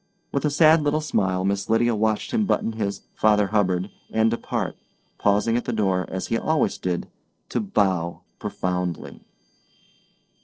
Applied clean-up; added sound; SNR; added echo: neural separator model SepFormer DNS4.